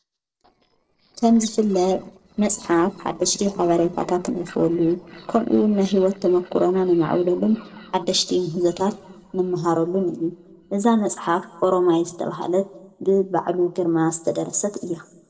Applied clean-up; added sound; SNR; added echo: neural separator model SepFormer DNS4.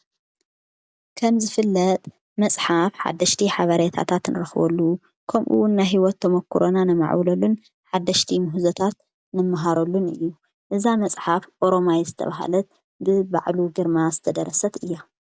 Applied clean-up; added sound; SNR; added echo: none; none; none; none.